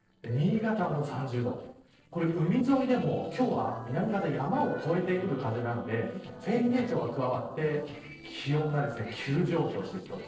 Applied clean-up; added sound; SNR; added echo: neural separator model SepFormer DNS4.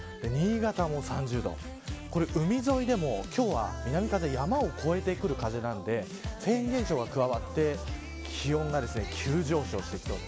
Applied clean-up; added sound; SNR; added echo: none; none; none; none.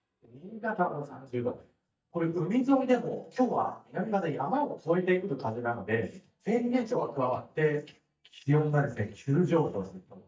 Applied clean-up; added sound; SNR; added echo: neural mask model DeepFilterNet 3.